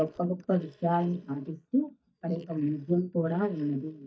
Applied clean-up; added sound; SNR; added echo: neural mask model DeepFilterNet 3.